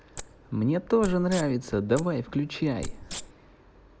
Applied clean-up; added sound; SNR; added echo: none; Wild animals; 12 dB; none.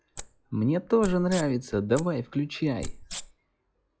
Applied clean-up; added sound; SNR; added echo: classical method log-MMSE.